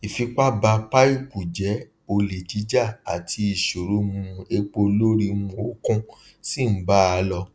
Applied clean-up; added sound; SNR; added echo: none; none; none; none.